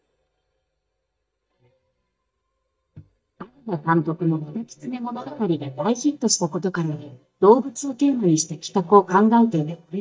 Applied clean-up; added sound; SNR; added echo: neural mask model DeepFilterNet 3.